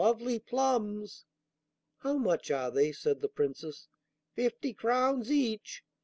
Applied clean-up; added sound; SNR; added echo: none; none; none; none.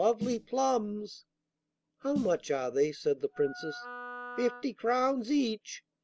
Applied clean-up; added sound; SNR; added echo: none; Wind instrument, woodwind instrument + Snare drum; 13 dB; none.